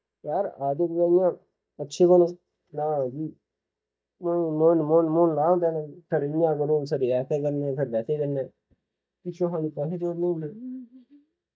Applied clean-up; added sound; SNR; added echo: neural mask model DeepFilterNet 3.